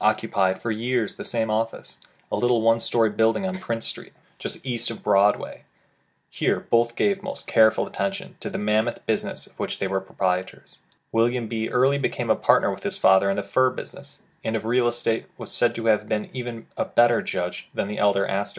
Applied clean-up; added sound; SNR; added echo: none; none; none; none.